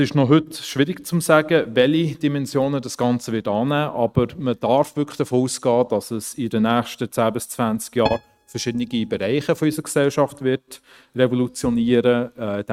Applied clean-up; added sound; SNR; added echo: neural mask model RNNoise.